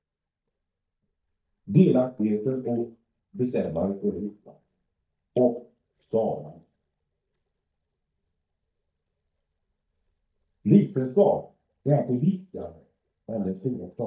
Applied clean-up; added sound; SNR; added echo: neural mask model DeepFilterNet 3.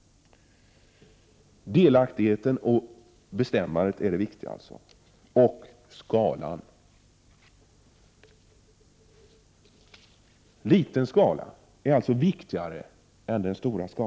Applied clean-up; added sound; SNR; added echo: none; none; none; none.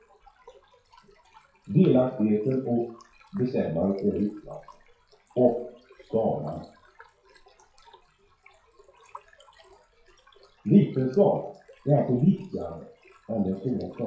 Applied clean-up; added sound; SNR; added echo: classical method WPE with log-MMSE.